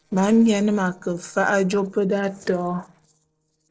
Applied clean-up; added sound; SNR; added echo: neural separator model SepFormer DNS4.